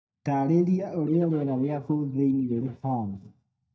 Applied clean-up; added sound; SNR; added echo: neural mask model DeepFilterNet 3.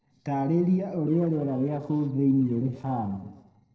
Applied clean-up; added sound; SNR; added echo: neural separator model SepFormer DNS4.